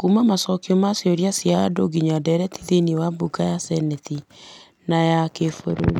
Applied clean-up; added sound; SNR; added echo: none; none; none; none.